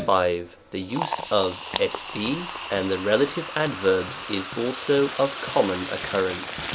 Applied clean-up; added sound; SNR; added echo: none; Liquid; 9 dB; none.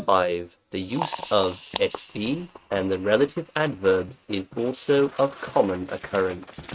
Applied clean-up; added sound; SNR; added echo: neural mask model RNNoise.